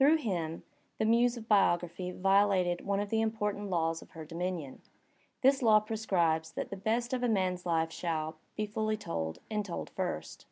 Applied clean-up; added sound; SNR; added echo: none; none; none; none.